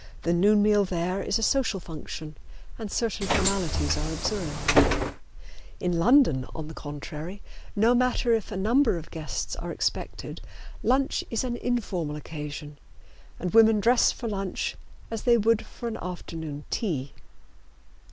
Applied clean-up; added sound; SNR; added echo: none; Bus; -1 dB; none.